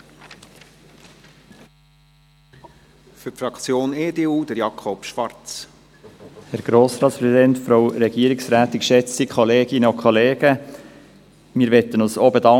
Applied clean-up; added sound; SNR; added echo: none; none; none; none.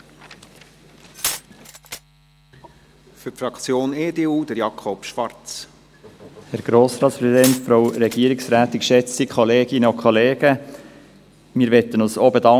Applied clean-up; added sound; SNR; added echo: none; Glass; 10 dB; none.